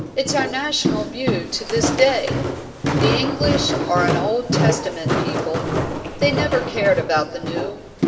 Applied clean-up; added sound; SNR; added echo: none; Walk, footsteps; 0 dB; reverberation time 2.9 s.